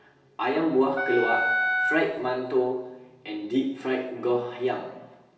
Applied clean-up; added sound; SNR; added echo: none; Wind instrument, woodwind instrument; 1 dB; reverberation time 1.1 s.